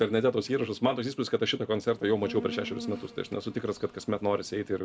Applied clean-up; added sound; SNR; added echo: none; Insect; 14 dB; none.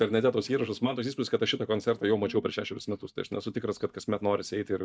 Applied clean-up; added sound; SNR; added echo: neural mask model DeepFilterNet 3.